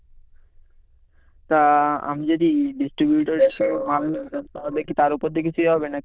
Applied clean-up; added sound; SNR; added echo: neural diffusion model UNIVERSE++.